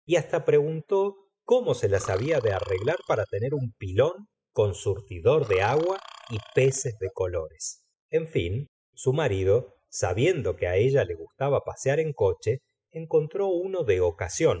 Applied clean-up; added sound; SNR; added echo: classical method spectral subtraction.